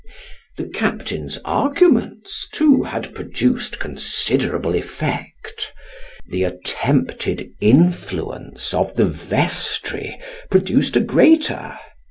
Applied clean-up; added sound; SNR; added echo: none; none; none; none.